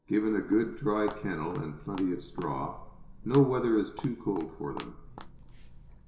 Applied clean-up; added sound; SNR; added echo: none; Walk, footsteps; 15 dB; reverberation time 0.7 s.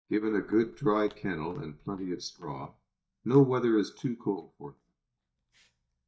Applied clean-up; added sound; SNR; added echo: neural mask model DeepFilterNet 3.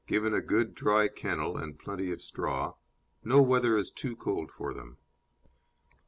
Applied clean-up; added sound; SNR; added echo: none; none; none; none.